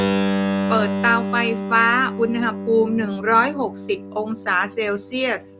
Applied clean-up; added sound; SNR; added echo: none; Keyboard (musical); 4 dB; none.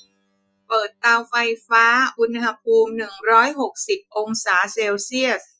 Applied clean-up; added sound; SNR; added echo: classical method Wiener filter.